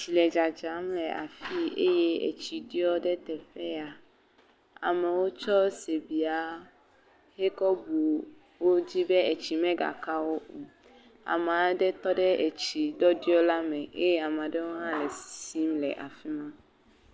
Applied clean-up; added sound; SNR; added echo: none; none; none; none.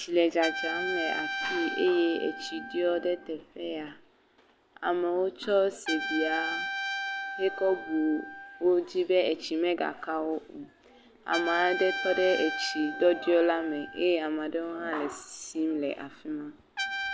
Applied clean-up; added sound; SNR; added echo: none; Trumpet; 8 dB; none.